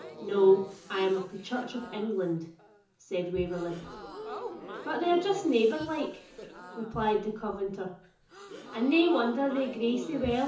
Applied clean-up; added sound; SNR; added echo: none; Crowd / Gasp; 14 dB; reverberation time 0.6 s.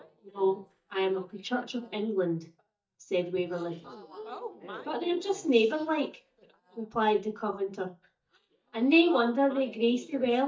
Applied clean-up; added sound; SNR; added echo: neural mask model DeepFilterNet 3.